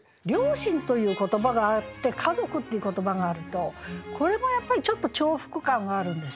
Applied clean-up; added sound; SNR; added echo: none; none; none; none.